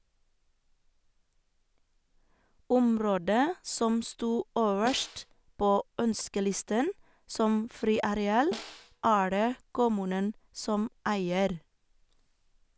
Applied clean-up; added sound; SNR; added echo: none; Snare drum; 15 dB; none.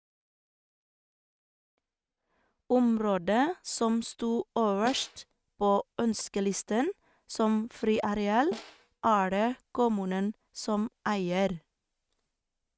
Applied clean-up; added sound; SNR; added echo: neural mask model RNNoise.